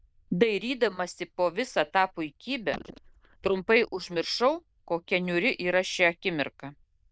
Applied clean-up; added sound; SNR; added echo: neural diffusion model UNIVERSE++.